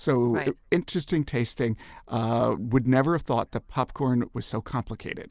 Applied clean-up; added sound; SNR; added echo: none; none; none; none.